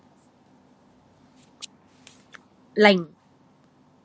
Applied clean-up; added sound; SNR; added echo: none; none; none; none.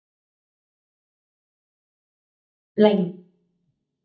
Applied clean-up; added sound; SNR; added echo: neural mask model DeepFilterNet 3.